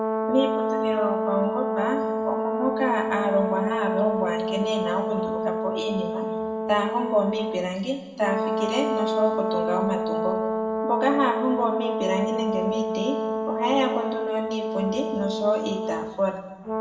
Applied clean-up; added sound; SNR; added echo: none; Brass instrument; 0 dB; reverberation time 1.4 s.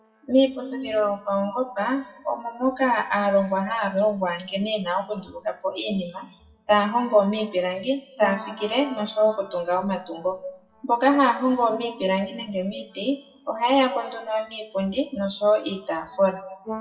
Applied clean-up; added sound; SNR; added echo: classical method WPE with log-MMSE.